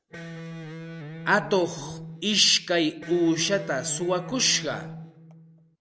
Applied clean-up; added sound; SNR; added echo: none; Electric guitar; 13 dB; none.